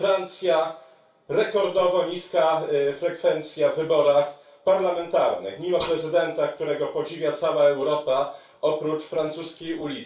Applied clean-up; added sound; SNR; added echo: none; none; none; reverberation time 0.2 s.